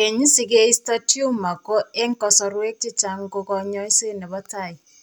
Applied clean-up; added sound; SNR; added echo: none; none; none; none.